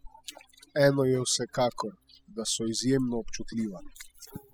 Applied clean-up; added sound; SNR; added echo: classical method spectral subtraction.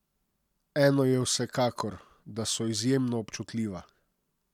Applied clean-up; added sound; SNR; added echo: none; none; none; none.